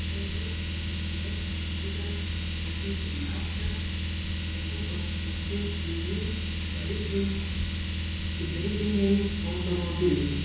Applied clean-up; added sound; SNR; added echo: none; Car; -3 dB; reverberation time 1.1 s.